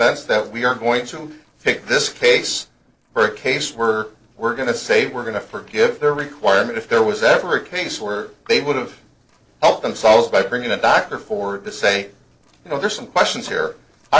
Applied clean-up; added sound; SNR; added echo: neural separator model SepFormer DNS4.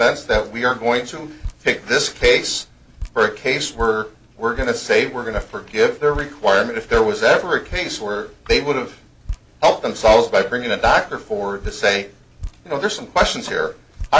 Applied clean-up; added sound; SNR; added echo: none; Drip; 14 dB; none.